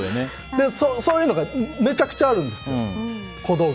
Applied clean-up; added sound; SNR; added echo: none; Clapping + Siren; 17 dB; none.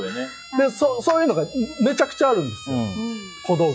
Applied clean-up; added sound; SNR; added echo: classical method log-MMSE.